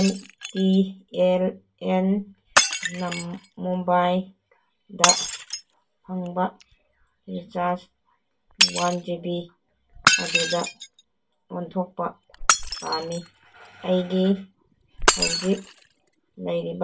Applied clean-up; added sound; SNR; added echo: none; Shatter; 1 dB; reverberation time 0.1 s.